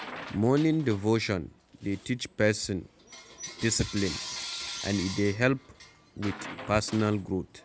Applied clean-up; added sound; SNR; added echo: none; Coin (dropping) / Bell; 13 dB; none.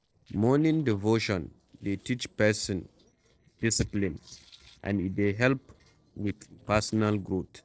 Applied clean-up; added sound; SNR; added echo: neural separator model SepFormer DNS4.